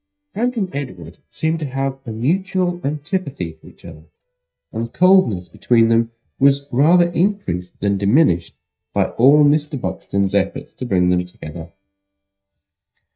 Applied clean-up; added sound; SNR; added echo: neural mask model DeepFilterNet 3.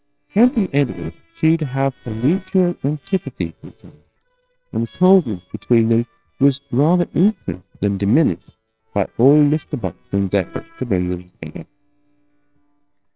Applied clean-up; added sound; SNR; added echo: neural separator model SepFormer WHAMR!.